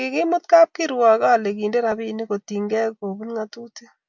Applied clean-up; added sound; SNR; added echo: none; none; none; none.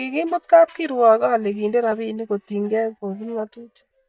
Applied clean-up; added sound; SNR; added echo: neural mask model DeepFilterNet 3.